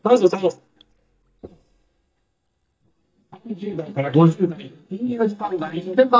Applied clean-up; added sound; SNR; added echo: neural mask model DeepFilterNet 3.